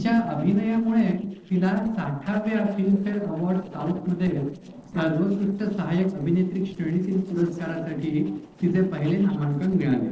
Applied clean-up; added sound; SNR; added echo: neural separator model SepFormer DNS4.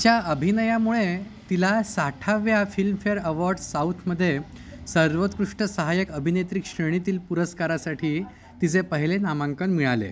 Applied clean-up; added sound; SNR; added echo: none; none; none; none.